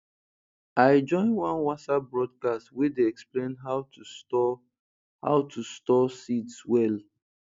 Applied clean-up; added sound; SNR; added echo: none; none; none; none.